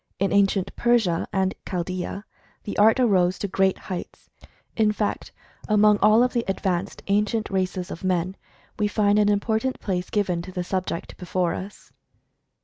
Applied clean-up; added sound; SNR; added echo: neural mask model DeepFilterNet 3.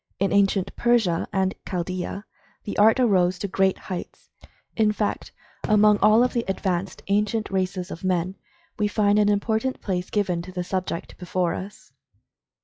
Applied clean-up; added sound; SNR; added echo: classical method log-MMSE.